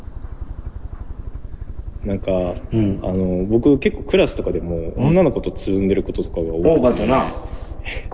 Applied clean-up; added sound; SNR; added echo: none; Aircraft; 9 dB; none.